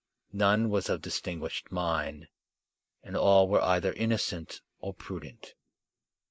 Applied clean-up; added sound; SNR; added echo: neural mask model Resemble Enhance denoiser.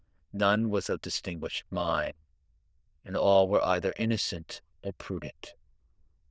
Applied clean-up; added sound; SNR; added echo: neural diffusion model UNIVERSE++.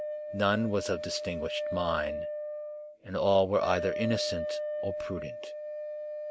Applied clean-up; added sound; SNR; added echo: none; Wind instrument, woodwind instrument; 4 dB; none.